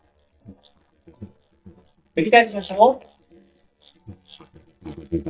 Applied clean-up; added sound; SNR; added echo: neural mask model DeepFilterNet 3.